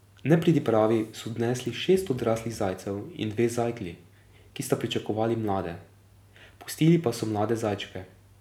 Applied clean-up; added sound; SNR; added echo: none; none; none; none.